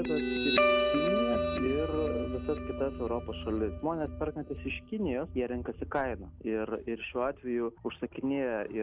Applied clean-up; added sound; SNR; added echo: none; Guitar; 1 dB; none.